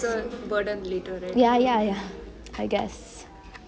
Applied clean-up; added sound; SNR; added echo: none; none; none; none.